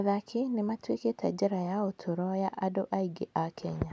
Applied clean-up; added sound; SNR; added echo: none; none; none; none.